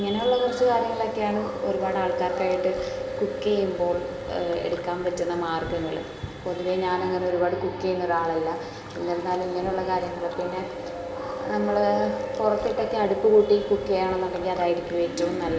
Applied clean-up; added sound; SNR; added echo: none; Chewing, mastication; 9 dB; reverberation time 2.6 s.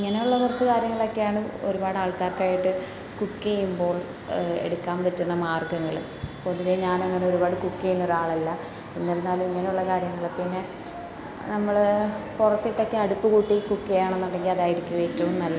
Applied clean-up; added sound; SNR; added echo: none; none; none; none.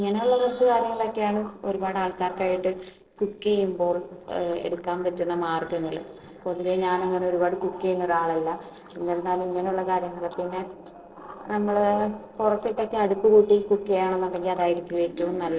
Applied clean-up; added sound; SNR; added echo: neural separator model SepFormer DNS4.